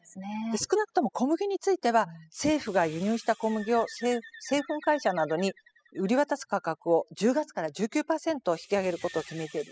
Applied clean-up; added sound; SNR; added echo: classical method spectral subtraction.